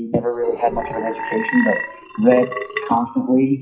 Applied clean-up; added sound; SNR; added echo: classical method WPE with log-MMSE.